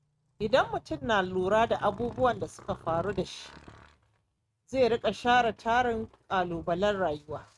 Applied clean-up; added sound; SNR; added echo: neural mask model RNNoise.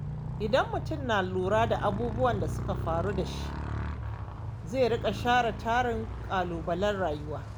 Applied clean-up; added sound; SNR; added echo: none; Motorcycle; 5 dB; none.